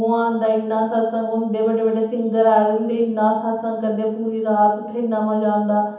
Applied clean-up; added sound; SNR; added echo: none; none; none; reverberation time 0.8 s.